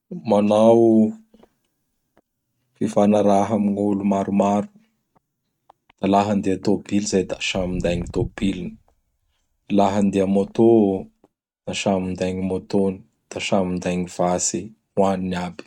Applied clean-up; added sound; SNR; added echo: neural mask model RNNoise.